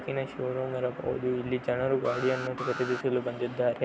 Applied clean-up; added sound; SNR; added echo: none; Alarm; 10 dB; none.